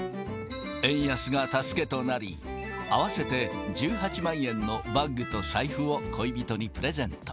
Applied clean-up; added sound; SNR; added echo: none; Bass guitar; 18 dB; none.